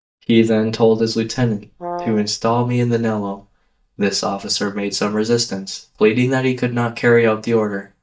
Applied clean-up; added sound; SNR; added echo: neural mask model DeepFilterNet 3.